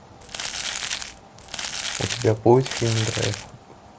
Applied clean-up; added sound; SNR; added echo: none; Crumpling, crinkling; 6 dB; none.